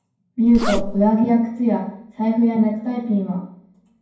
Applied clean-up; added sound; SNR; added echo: none; Zipper (clothing); 4 dB; reverberation time 0.9 s.